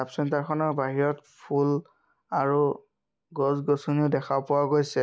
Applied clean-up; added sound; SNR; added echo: none; none; none; none.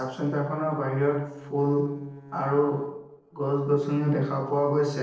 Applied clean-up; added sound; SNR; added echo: neural separator model SepFormer DNS4.